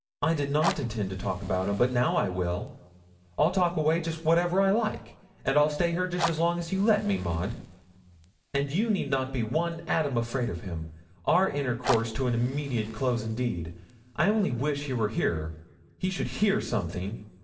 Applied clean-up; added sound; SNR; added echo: none; Fire; 13 dB; reverberation time 0.7 s.